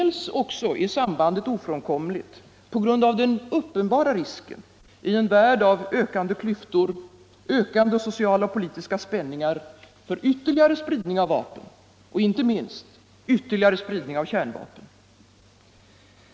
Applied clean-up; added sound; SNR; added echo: none; none; none; none.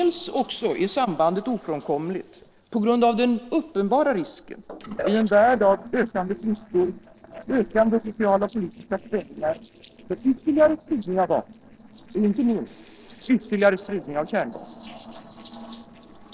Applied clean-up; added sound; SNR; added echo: neural separator model SepFormer DNS4.